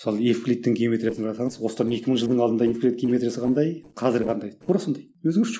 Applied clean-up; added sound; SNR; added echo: neural separator model SepFormer DNS4.